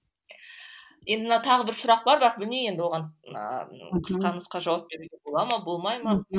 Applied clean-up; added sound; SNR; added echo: none; none; none; none.